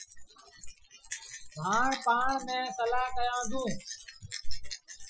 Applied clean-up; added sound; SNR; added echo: classical method Wiener filter.